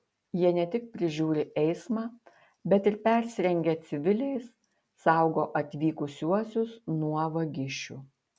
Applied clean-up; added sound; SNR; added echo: none; none; none; none.